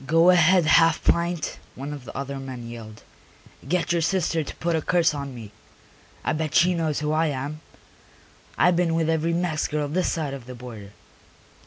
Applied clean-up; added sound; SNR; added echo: none; none; none; none.